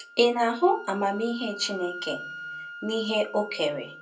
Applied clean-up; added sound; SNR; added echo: none; Wind instrument, woodwind instrument; 14 dB; reverberation time 0.2 s.